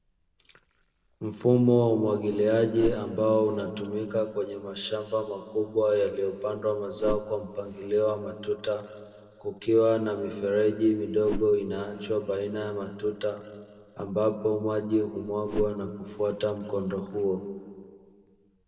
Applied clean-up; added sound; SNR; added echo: none; Whoosh, swoosh, swish; 16 dB; reverberation time 1.7 s.